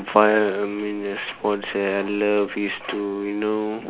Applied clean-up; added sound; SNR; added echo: none; none; none; none.